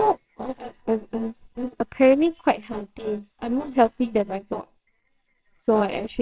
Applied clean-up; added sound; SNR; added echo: neural separator model SepFormer WHAMR!.